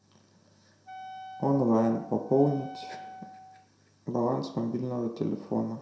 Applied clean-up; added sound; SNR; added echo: none; Wind instrument, woodwind instrument; 15 dB; reverberation time 0.5 s.